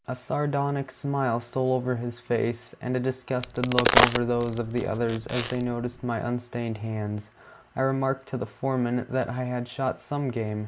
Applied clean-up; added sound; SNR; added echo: none; Crack; 0 dB; none.